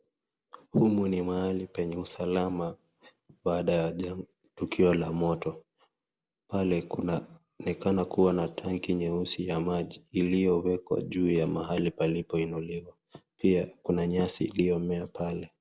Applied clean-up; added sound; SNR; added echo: none; none; none; none.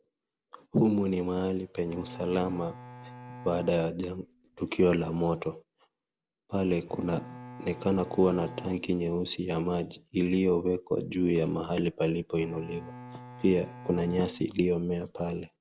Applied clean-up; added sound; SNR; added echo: none; Bowed string instrument; 16 dB; none.